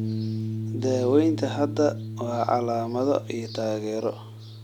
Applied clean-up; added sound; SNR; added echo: none; Bass guitar; 6 dB; none.